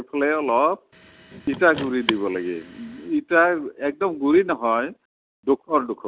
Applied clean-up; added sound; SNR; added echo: none; Car; 12 dB; none.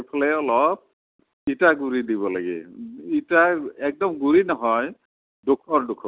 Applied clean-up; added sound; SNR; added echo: none; none; none; none.